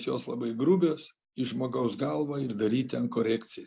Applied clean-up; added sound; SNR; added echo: none; none; none; none.